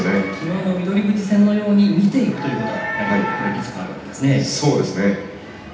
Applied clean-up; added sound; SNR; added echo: none; none; none; reverberation time 0.8 s.